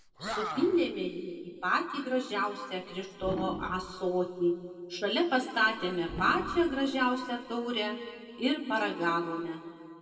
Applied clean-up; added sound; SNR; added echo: none; Animal; 13 dB; reverberation time 2.1 s.